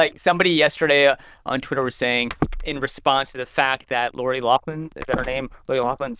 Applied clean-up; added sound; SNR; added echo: neural diffusion model UNIVERSE++.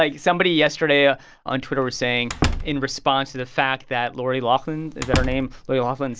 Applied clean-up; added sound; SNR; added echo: none; Slam; 6 dB; none.